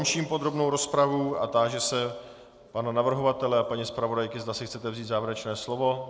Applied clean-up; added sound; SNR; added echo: none; none; none; none.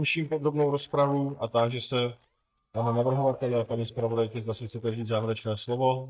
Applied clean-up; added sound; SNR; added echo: neural mask model DeepFilterNet 3.